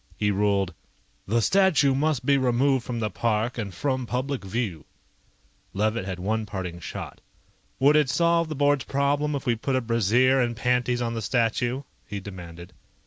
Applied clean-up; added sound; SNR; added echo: none; none; none; none.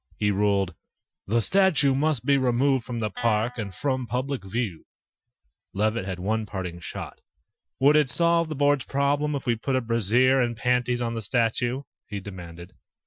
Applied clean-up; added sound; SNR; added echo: classical method Wiener filter.